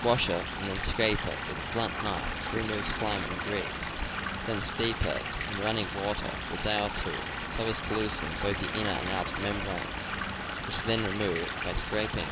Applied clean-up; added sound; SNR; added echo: none; Stream / Liquid; 3 dB; none.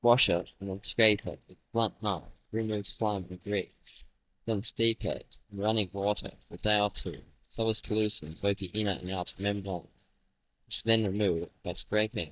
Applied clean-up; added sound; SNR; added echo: neural mask model DeepFilterNet 3.